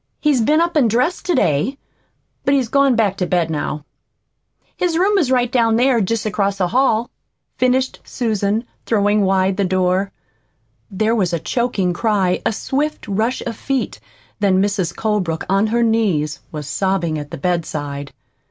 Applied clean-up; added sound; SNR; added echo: none; none; none; none.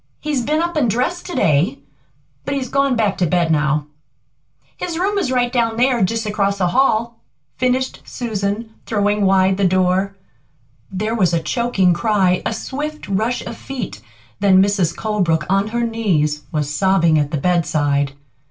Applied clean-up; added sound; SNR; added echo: none; none; none; reverberation time 0.2 s.